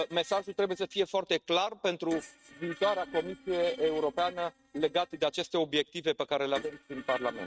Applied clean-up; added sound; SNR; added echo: neural mask model RNNoise.